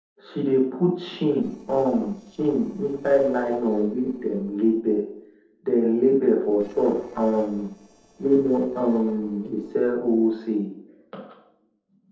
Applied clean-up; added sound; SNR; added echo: neural separator model SepFormer DNS4.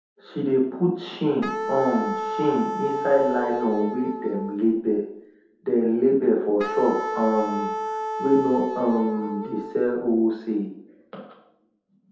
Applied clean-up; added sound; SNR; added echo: none; Wind instrument, woodwind instrument; 6 dB; reverberation time 0.8 s.